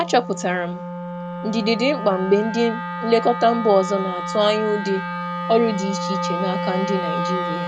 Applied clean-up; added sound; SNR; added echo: none; Wind instrument, woodwind instrument; 5 dB; none.